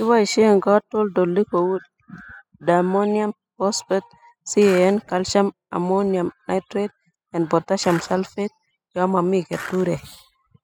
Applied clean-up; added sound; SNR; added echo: classical method spectral subtraction.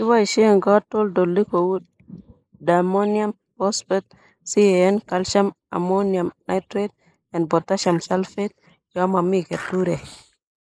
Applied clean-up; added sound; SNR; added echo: neural mask model Resemble Enhance denoiser.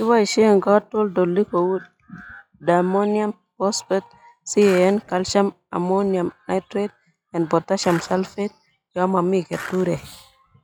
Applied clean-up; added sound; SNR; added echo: classical method log-MMSE.